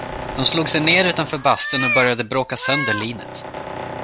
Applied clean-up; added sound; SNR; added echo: none; Meow + Tools; 6 dB; none.